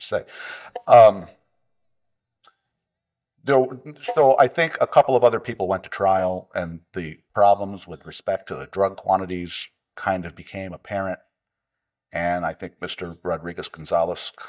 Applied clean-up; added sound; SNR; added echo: neural mask model DeepFilterNet 3.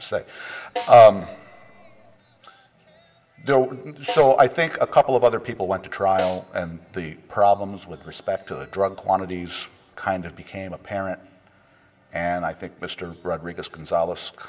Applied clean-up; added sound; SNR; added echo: none; Snare drum; 14 dB; reverberation time 0.5 s.